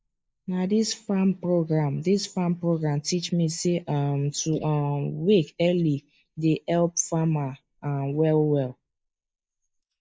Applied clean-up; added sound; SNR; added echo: neural mask model Resemble Enhance denoiser.